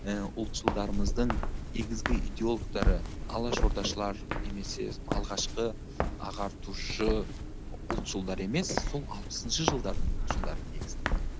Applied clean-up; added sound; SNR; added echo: none; Walk, footsteps; -3 dB; none.